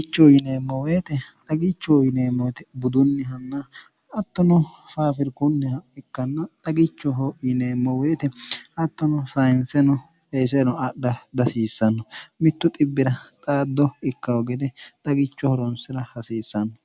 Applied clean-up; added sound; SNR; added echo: none; none; none; none.